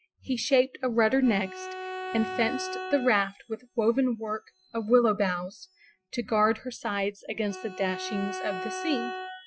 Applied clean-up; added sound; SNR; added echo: classical method Wiener filter.